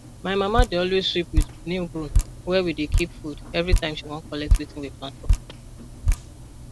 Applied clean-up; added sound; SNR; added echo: none; Drip; -2 dB; none.